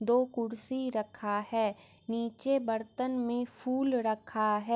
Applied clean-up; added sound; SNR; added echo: none; none; none; none.